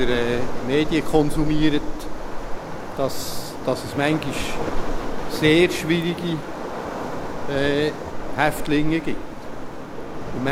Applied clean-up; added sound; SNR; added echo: none; Waves, surf; 1 dB; none.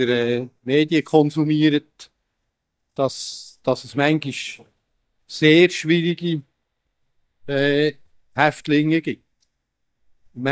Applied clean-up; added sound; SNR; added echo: neural mask model DeepFilterNet 3.